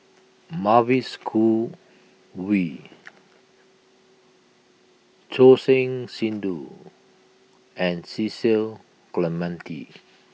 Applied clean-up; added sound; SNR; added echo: none; none; none; none.